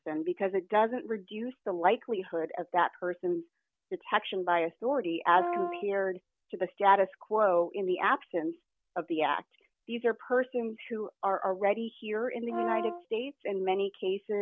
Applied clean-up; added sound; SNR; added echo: none; Brass instrument; 6 dB; none.